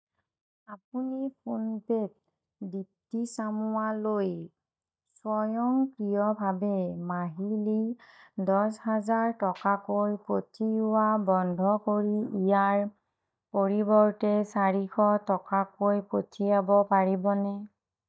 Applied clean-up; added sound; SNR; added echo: neural mask model DeepFilterNet 3.